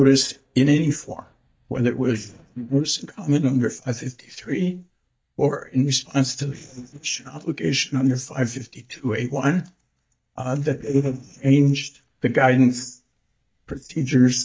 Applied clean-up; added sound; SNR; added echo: neural mask model DeepFilterNet 3.